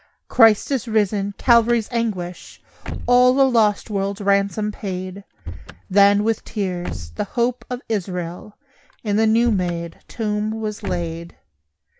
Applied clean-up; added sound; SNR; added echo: none; Slam / Car; 14 dB; none.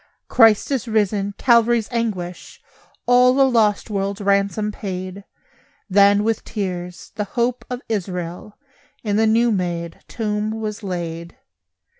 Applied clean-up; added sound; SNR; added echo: none; none; none; none.